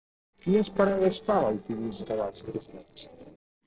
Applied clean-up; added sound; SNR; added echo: neural separator model SepFormer DNS4.